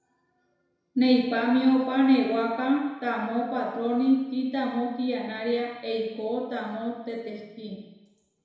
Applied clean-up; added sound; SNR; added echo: none; none; none; reverberation time 1.0 s.